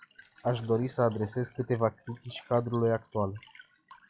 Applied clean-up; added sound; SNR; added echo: classical method log-MMSE.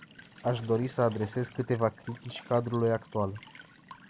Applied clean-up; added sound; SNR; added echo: none; Walk, footsteps / Stream / Trickle, dribble / Chirp, tweet; 20 dB; none.